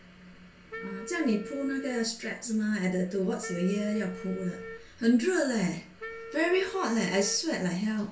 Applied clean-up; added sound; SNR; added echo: none; Wind instrument, woodwind instrument; 15 dB; reverberation time 0.3 s.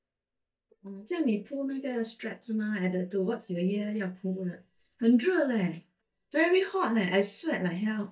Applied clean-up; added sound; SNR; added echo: neural mask model DeepFilterNet 3.